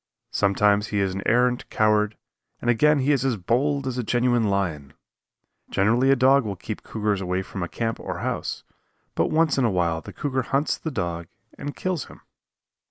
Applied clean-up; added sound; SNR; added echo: none; none; none; none.